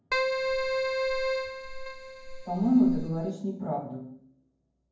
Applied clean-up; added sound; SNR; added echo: none; Keyboard (musical); 0 dB; reverberation time 0.9 s.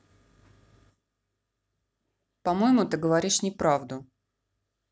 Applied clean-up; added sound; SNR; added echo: none; none; none; none.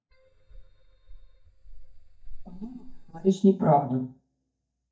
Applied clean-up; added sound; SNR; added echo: neural mask model DeepFilterNet 3.